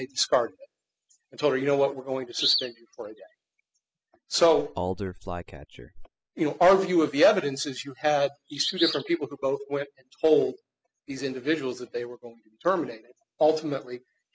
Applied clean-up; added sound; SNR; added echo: classical method spectral subtraction.